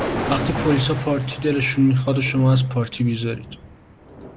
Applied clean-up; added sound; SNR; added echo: none; Thunder; 9 dB; none.